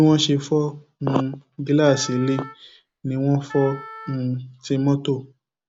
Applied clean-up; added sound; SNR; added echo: none; Wind instrument, woodwind instrument; 18 dB; none.